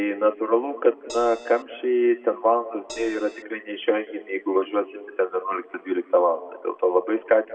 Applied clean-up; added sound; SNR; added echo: none; Crash cymbal; 17 dB; reverberation time 1.5 s.